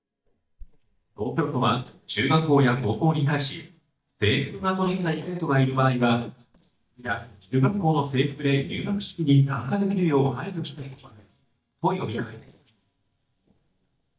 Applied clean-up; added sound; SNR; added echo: neural mask model DeepFilterNet 3.